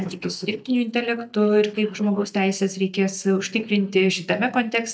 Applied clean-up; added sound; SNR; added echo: neural mask model DeepFilterNet 3.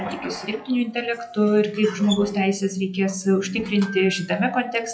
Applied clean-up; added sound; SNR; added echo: classical method WPE with log-MMSE.